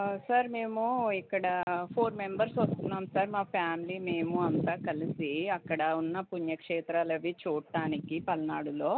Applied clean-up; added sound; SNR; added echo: none; none; none; none.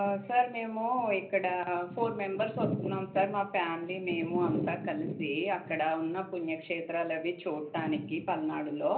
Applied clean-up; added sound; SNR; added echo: none; none; none; reverberation time 0.5 s.